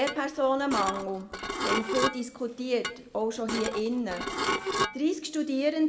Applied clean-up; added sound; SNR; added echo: none; Dishes, pots, and pans / Glass; 4 dB; reverberation time 2.0 s.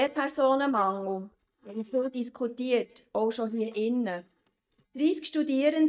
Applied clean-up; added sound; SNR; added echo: neural mask model DeepFilterNet 3.